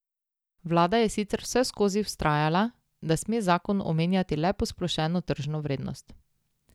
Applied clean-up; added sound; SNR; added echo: none; none; none; none.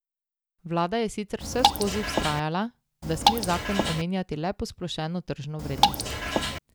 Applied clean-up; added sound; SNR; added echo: none; Drip / Water; -4 dB; none.